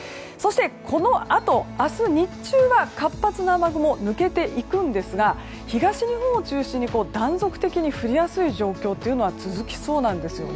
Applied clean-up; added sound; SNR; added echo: none; none; none; none.